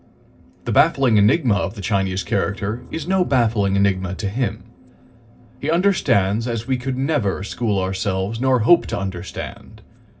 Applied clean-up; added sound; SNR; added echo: none; Bowed string instrument; 20 dB; reverberation time 0.4 s.